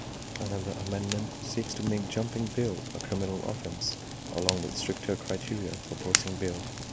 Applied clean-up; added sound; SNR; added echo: none; Fire; 2 dB; none.